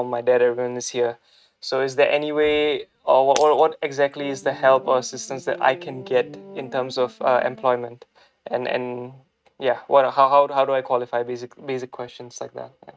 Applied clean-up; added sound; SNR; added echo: neural mask model RNNoise.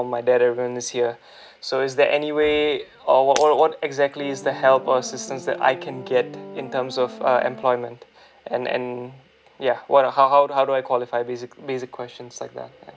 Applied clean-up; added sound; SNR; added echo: none; Shatter + Piano; 15 dB; none.